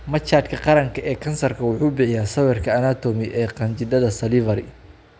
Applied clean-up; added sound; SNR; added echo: none; none; none; none.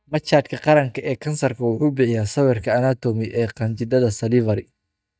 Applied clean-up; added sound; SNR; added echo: neural mask model DeepFilterNet 3.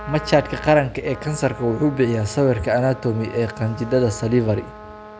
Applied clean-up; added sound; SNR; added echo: none; Trumpet; 17 dB; none.